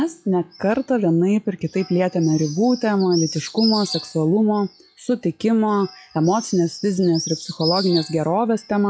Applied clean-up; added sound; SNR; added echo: classical method log-MMSE.